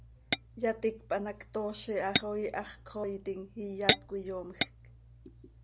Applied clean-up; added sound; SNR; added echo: none; Tap / Glass; -2 dB; none.